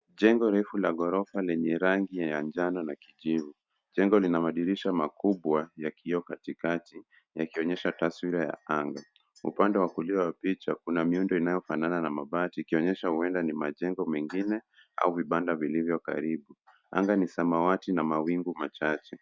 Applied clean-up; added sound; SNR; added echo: none; none; none; none.